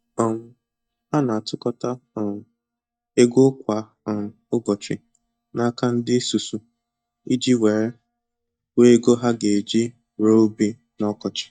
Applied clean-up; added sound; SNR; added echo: neural mask model DeepFilterNet 3.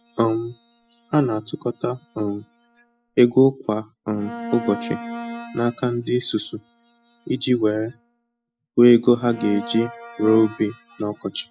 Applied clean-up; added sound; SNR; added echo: classical method spectral subtraction.